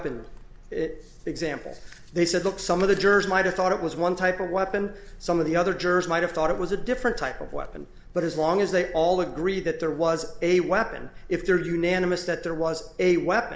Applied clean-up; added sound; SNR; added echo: none; none; none; none.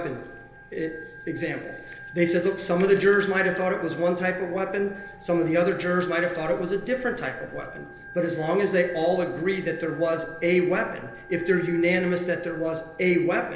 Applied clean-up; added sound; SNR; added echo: none; Organ; 19 dB; reverberation time 1.4 s.